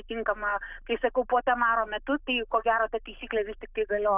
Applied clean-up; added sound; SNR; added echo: neural diffusion model UNIVERSE++.